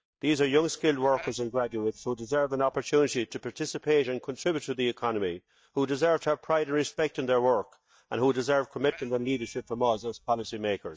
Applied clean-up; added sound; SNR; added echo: neural mask model DeepFilterNet 3.